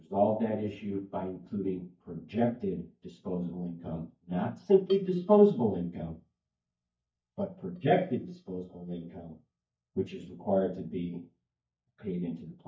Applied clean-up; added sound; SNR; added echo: neural mask model DeepFilterNet 3.